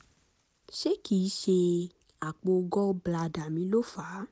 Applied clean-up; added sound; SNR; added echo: none; none; none; none.